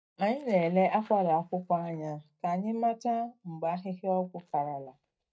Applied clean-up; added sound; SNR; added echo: neural mask model DeepFilterNet 3.